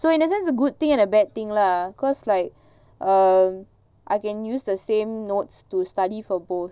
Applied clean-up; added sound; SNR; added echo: none; none; none; none.